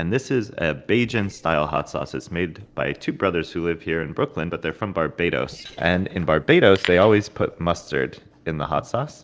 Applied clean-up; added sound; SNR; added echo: neural separator model SepFormer DNS4.